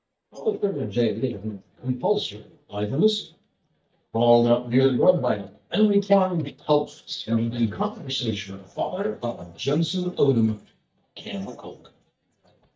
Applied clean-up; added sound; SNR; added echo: neural mask model DeepFilterNet 3.